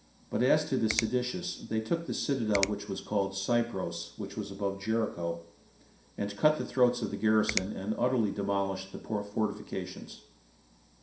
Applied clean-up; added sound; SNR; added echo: none; Finger snapping; 10 dB; reverberation time 0.5 s.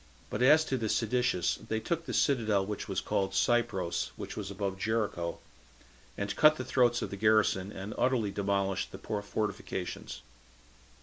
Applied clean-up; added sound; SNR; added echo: none; none; none; none.